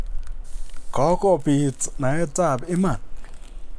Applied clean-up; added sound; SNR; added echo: none; Crackle; 3 dB; none.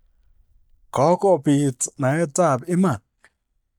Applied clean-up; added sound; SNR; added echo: neural mask model DeepFilterNet 3.